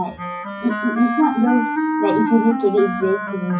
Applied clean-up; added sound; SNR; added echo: classical method WPE with log-MMSE.